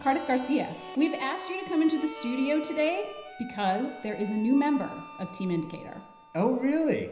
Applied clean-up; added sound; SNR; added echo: none; Harmonica; 15 dB; reverberation time 0.9 s.